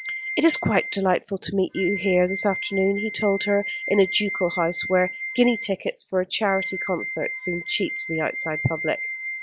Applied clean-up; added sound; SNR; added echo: none; Wind instrument, woodwind instrument; 7 dB; none.